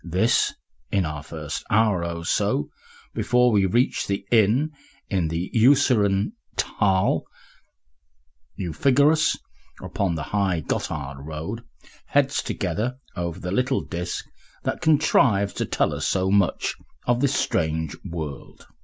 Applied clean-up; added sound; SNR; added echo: none; none; none; none.